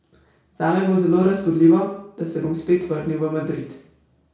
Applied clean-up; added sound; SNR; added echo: none; none; none; reverberation time 0.5 s.